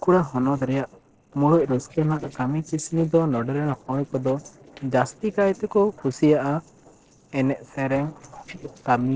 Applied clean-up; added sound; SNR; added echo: neural separator model SepFormer DNS4.